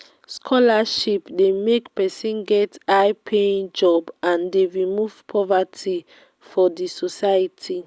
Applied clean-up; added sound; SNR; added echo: none; none; none; none.